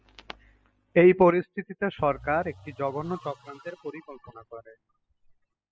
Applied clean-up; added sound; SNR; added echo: classical method spectral subtraction.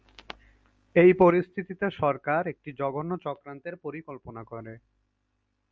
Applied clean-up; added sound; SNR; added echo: none; none; none; none.